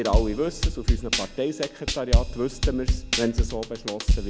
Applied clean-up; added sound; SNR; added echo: none; Drum kit; -4 dB; none.